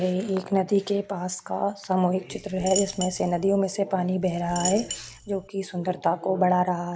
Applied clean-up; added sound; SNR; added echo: none; Coin (dropping); 10 dB; none.